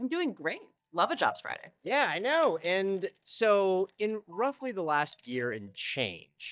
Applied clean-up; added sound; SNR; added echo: neural mask model DeepFilterNet 3.